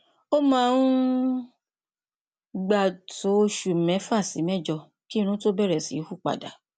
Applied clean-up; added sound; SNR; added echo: none; none; none; none.